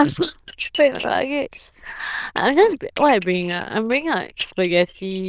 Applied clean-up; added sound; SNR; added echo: neural diffusion model UNIVERSE++.